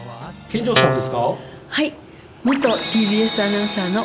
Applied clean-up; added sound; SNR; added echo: none; Guitar; 1 dB; none.